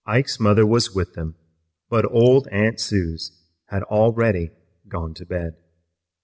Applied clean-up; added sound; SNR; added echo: none; none; none; none.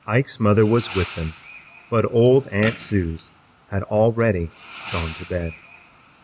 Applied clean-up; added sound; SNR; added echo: none; Fireworks; 17 dB; none.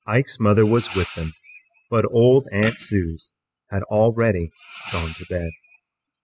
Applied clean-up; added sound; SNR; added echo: classical method spectral subtraction.